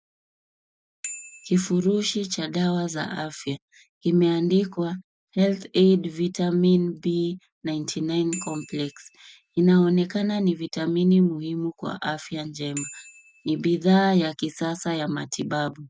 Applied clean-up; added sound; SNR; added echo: none; Bicycle bell; 20 dB; none.